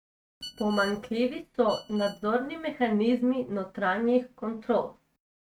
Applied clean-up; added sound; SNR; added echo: neural mask model RNNoise.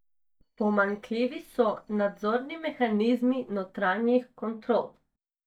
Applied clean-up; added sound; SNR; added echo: neural mask model DeepFilterNet 3.